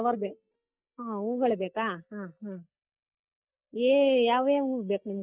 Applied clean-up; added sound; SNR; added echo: neural mask model DeepFilterNet 3.